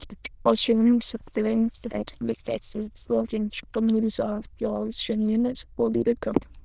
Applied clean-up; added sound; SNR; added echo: neural diffusion model UNIVERSE++.